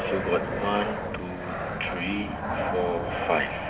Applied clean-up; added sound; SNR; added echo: none; Fixed-wing aircraft, airplane; 1 dB; reverberation time 2.9 s.